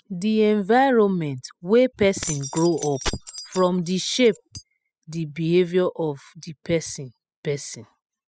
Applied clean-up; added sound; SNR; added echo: classical method spectral subtraction.